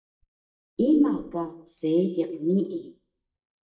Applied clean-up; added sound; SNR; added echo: neural mask model DeepFilterNet 3.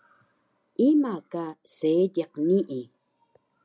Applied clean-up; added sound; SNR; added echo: none; none; none; none.